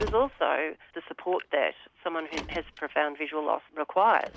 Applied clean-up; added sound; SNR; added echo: none; Car; 16 dB; none.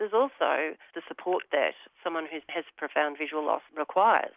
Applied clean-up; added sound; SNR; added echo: none; none; none; none.